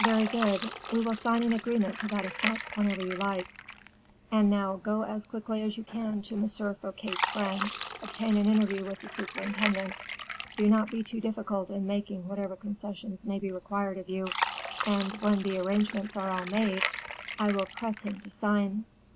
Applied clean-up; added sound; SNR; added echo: none; Fill (with liquid); 8 dB; none.